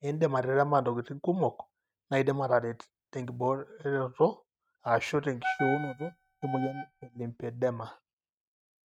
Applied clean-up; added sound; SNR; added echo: neural mask model RNNoise.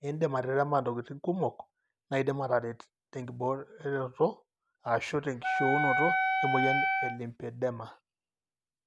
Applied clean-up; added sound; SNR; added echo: none; Wind instrument, woodwind instrument; -4 dB; none.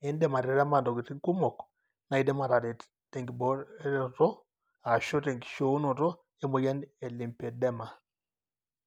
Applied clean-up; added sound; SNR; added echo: none; none; none; none.